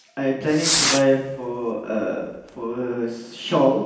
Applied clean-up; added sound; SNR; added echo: none; Fireworks; 4 dB; reverberation time 0.9 s.